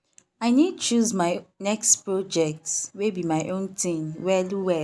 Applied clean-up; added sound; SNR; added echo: none; none; none; none.